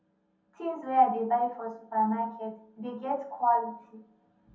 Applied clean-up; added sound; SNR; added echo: none; none; none; reverberation time 0.6 s.